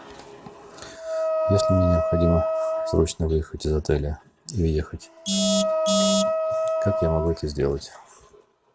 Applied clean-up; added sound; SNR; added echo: none; Wind instrument, woodwind instrument; 0 dB; none.